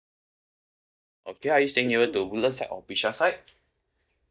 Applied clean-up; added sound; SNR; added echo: neural mask model DeepFilterNet 3.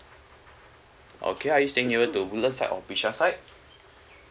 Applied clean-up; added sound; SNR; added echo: none; Cough; 15 dB; none.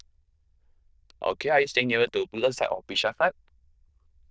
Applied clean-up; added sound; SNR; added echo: neural diffusion model UNIVERSE++.